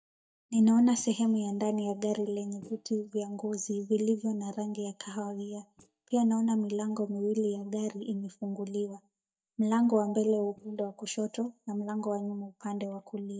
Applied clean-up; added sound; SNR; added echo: neural mask model DeepFilterNet 3.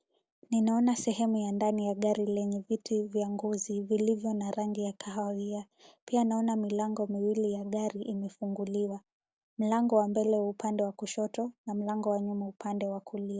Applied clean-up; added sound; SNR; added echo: none; none; none; none.